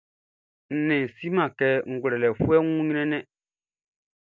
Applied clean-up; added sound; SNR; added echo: none; none; none; none.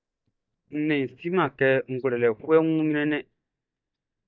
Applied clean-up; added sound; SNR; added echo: neural mask model DeepFilterNet 3.